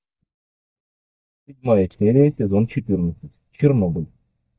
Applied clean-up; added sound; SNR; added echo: neural mask model DeepFilterNet 3.